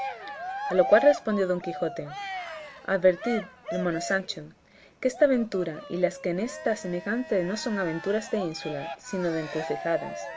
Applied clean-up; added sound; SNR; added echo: none; Cheering; 10 dB; none.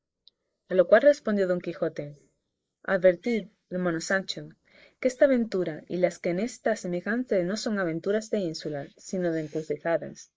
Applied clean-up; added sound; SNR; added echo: neural mask model Resemble Enhance denoiser.